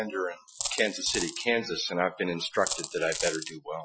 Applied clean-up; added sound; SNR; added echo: classical method Wiener filter.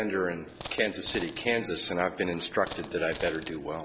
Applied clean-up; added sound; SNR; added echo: none; Coin (dropping); 6 dB; none.